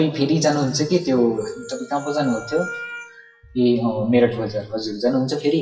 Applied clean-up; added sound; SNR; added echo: classical method WPE with log-MMSE.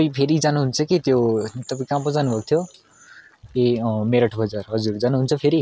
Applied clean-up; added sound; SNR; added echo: none; none; none; none.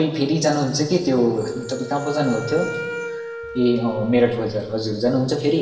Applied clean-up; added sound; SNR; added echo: none; Wind instrument, woodwind instrument; 13 dB; reverberation time 1.2 s.